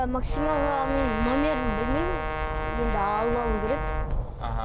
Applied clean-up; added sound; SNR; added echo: none; Brass instrument; 5 dB; none.